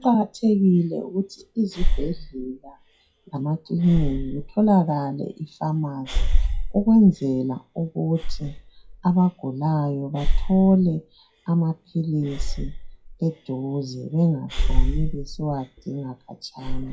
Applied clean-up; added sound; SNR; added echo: classical method WPE with log-MMSE.